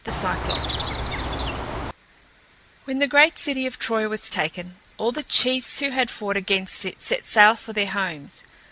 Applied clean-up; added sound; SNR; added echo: none; Chirp, tweet; 3 dB; none.